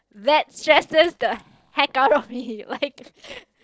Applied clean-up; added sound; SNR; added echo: neural separator model SepFormer DNS4.